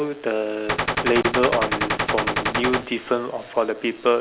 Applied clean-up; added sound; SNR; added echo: none; Gunshot, gunfire; 0 dB; none.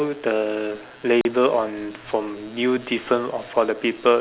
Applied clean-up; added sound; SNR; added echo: none; none; none; none.